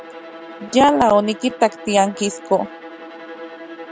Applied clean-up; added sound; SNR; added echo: none; Bowed string instrument; 16 dB; none.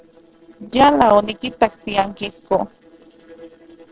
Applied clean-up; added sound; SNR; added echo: neural separator model SepFormer DNS4.